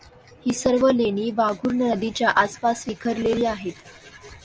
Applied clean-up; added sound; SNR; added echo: none; none; none; none.